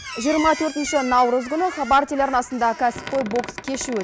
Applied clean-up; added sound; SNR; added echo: none; Squeak; 13 dB; none.